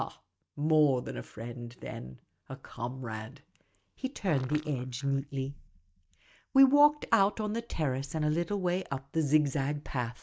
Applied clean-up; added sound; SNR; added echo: neural mask model DeepFilterNet 3.